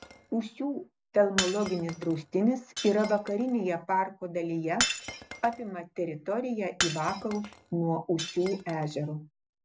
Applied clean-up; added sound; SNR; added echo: none; Shatter; 9 dB; none.